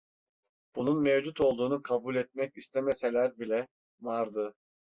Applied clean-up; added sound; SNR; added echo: none; none; none; none.